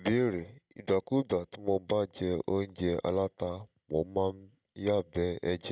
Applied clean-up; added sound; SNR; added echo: none; none; none; none.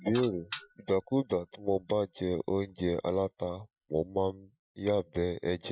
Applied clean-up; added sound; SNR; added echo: classical method Wiener filter.